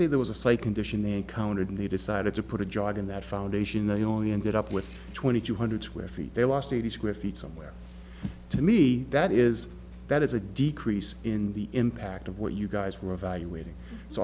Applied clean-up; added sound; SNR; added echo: none; none; none; none.